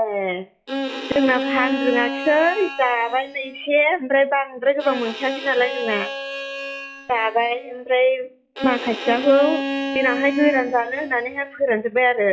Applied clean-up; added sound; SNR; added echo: classical method log-MMSE.